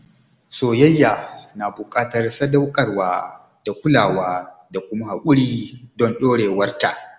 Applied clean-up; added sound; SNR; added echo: none; none; none; none.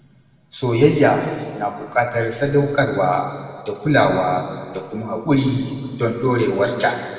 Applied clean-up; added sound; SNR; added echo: none; none; none; reverberation time 2.2 s.